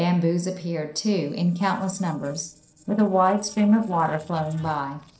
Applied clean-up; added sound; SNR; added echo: neural separator model SepFormer DNS4.